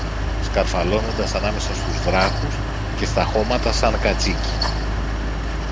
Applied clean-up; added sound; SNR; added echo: none; Mechanical fan; -2 dB; none.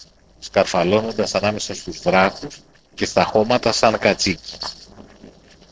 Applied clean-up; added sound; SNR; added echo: neural separator model SepFormer DNS4.